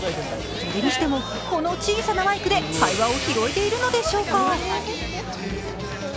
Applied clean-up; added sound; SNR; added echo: none; Hi-hat; 14 dB; none.